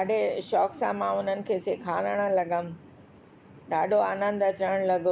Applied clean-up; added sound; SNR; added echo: none; none; none; none.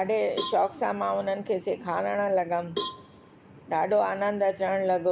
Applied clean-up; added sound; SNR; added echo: none; Cowbell; 13 dB; none.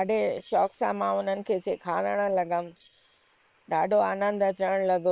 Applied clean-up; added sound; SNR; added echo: neural separator model SepFormer WHAM!.